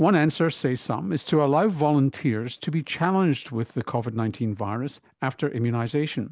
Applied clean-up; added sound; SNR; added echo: none; none; none; none.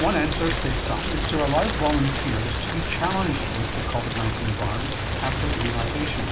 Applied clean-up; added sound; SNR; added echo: none; Rain; 0 dB; reverberation time 0.2 s.